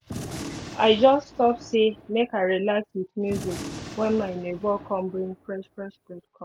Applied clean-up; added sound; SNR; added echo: none; Gunshot, gunfire; 14 dB; none.